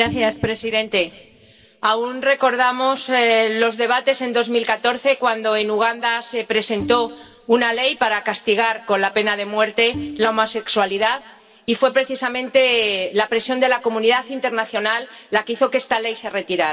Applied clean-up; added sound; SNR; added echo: none; Bowed string instrument; 15 dB; reverberation time 2.7 s.